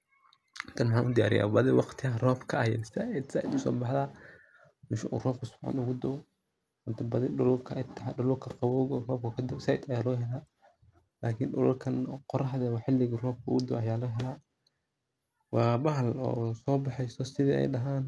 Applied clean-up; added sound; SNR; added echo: none; none; none; none.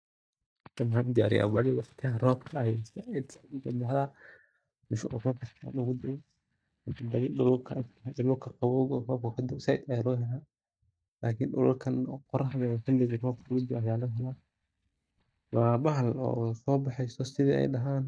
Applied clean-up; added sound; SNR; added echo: neural mask model DeepFilterNet 3.